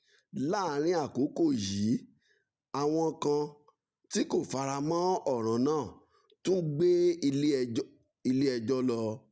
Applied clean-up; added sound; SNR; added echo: none; none; none; none.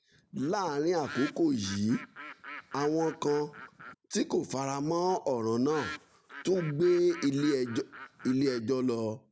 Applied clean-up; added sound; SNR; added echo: none; Bird; 16 dB; none.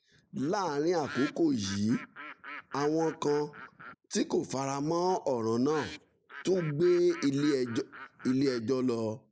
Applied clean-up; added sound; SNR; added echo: neural mask model Resemble Enhance denoiser.